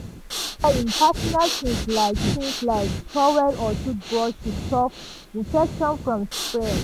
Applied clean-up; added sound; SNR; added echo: none; Breathing; 5 dB; none.